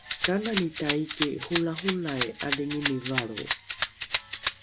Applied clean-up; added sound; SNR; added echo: none; Rattle (instrument); 2 dB; none.